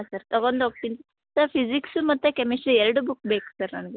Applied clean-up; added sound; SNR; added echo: none; none; none; none.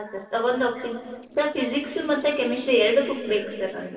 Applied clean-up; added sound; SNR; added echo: neural separator model SepFormer DNS4.